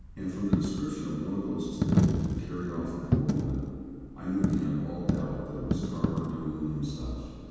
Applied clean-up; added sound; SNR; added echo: none; Coin (dropping); -1 dB; reverberation time 2.1 s.